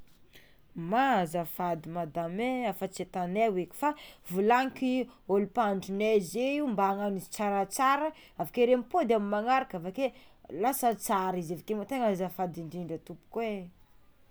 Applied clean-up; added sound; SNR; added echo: none; none; none; none.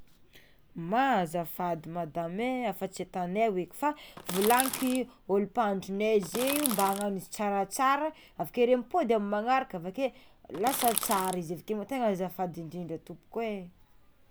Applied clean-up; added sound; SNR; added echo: none; Crackle; 5 dB; none.